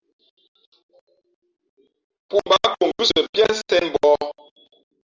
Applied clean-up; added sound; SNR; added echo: none; none; none; none.